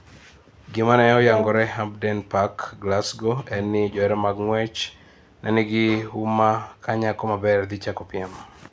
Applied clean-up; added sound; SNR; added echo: none; Brass instrument; 7 dB; none.